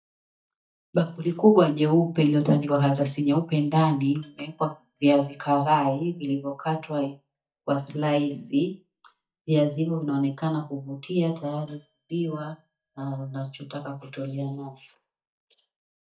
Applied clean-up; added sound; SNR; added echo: neural mask model DeepFilterNet 3.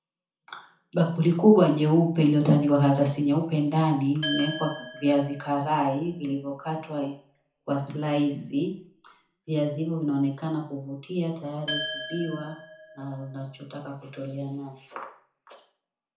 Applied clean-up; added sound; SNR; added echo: none; Glass; 2 dB; reverberation time 0.6 s.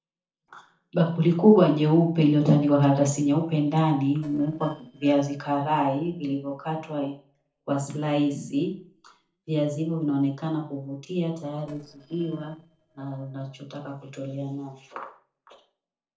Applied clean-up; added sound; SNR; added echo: neural separator model SepFormer DNS4.